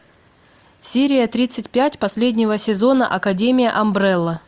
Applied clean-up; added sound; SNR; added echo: none; none; none; none.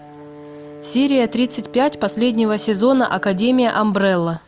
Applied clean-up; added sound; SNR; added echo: none; Brass instrument; 18 dB; none.